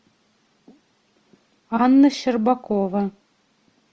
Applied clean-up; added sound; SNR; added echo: none; none; none; none.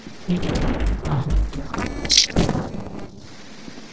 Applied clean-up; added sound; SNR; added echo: neural separator model SepFormer DNS4.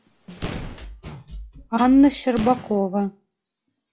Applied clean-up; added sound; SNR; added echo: classical method log-MMSE.